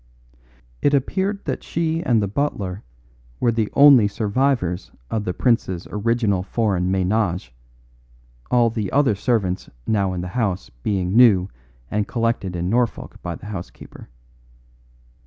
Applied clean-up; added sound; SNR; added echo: none; none; none; none.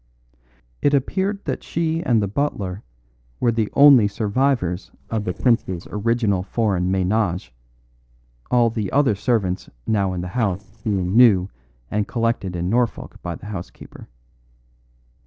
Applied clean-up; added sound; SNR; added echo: neural separator model SepFormer DNS4.